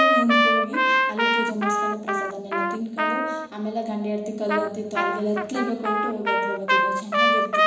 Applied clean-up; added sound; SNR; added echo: none; Trumpet; -5 dB; reverberation time 1.0 s.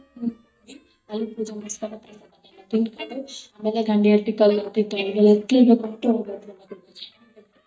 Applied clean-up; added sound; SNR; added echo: neural mask model DeepFilterNet 3.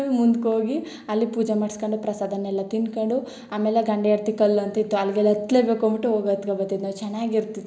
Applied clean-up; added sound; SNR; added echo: none; none; none; none.